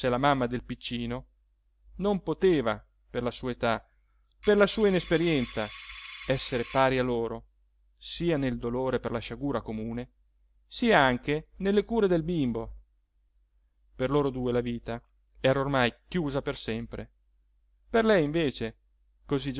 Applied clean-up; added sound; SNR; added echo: none; Coin (dropping); 16 dB; none.